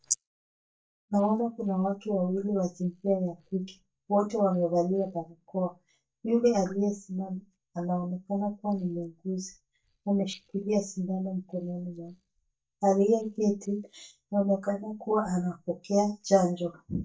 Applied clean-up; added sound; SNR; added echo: neural mask model DeepFilterNet 3.